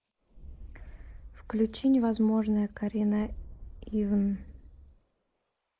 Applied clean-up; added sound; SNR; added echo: neural mask model Resemble Enhance denoiser.